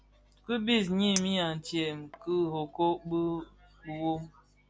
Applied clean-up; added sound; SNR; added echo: none; Chink, clink; 14 dB; none.